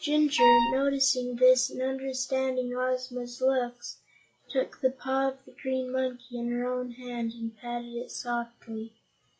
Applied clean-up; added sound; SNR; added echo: classical method log-MMSE.